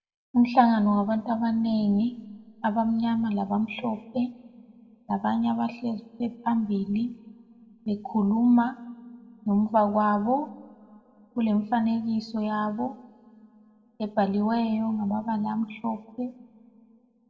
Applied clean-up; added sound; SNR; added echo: none; none; none; reverberation time 1.0 s.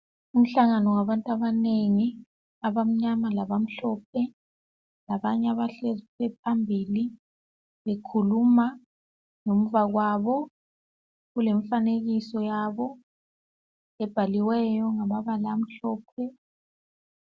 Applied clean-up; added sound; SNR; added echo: none; none; none; none.